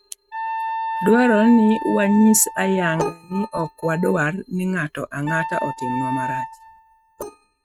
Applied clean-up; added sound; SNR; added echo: neural mask model RNNoise.